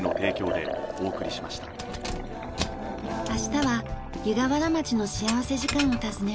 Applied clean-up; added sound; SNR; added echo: none; Keys jangling + Liquid; 6 dB; none.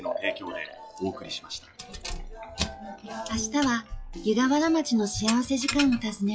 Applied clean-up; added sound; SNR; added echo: classical method log-MMSE.